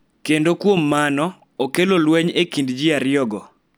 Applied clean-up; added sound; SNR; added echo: none; none; none; none.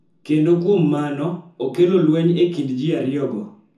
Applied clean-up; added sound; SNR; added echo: none; none; none; reverberation time 0.5 s.